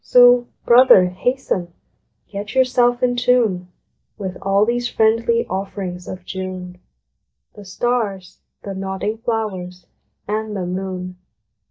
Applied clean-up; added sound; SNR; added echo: neural mask model DeepFilterNet 3.